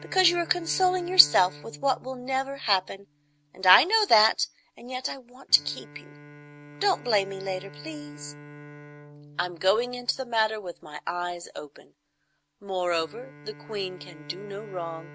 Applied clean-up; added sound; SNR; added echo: none; Bowed string instrument; 20 dB; none.